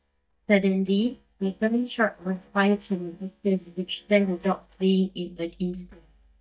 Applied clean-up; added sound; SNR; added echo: neural mask model DeepFilterNet 3.